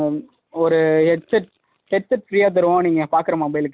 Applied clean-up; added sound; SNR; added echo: none; none; none; none.